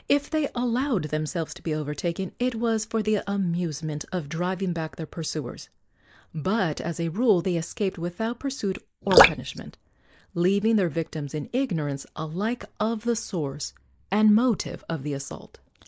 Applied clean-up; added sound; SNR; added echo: neural mask model Resemble Enhance denoiser.